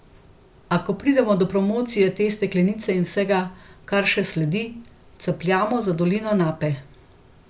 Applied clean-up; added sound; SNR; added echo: none; none; none; none.